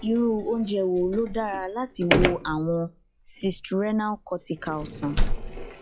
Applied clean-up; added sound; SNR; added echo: classical method log-MMSE.